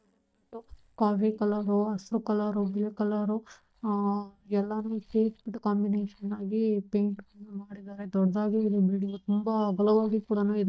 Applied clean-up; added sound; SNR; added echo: neural mask model DeepFilterNet 3.